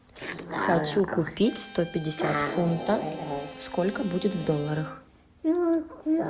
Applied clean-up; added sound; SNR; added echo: none; Bowed string instrument; 15 dB; none.